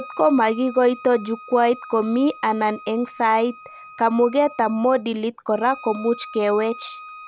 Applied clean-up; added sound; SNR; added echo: none; Bowed string instrument; 19 dB; none.